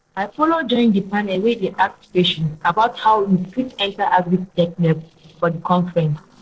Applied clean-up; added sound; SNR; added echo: neural separator model SepFormer DNS4.